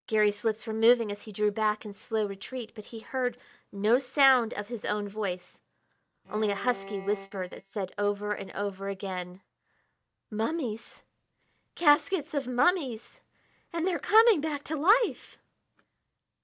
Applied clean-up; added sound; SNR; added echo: neural mask model DeepFilterNet 3.